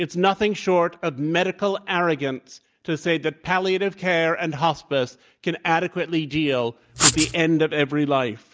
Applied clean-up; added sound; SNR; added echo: neural mask model DeepFilterNet 3.